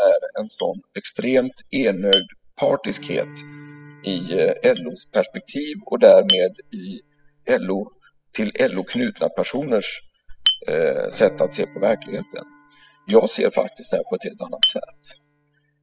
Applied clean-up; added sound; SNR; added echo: classical method spectral subtraction.